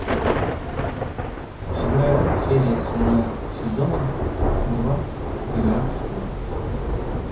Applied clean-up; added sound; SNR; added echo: none; Thunder / Rain; -2 dB; reverberation time 0.3 s.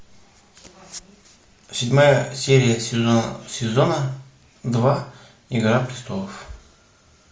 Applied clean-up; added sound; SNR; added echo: none; none; none; none.